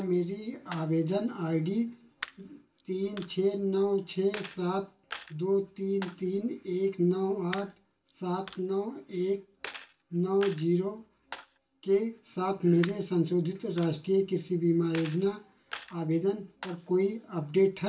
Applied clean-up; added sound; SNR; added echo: none; Coin (dropping); 19 dB; reverberation time 0.2 s.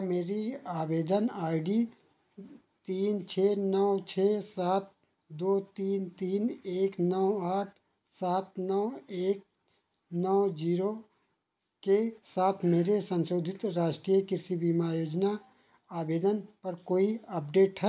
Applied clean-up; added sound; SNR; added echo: none; none; none; none.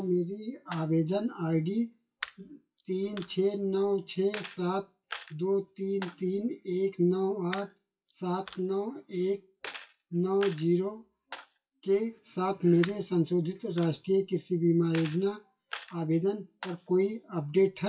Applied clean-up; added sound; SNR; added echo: classical method WPE with log-MMSE.